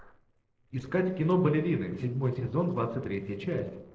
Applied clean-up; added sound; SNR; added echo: neural separator model SepFormer DNS4.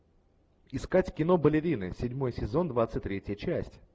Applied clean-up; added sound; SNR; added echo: none; none; none; none.